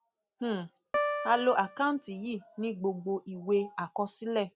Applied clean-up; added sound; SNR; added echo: none; Piano; 4 dB; none.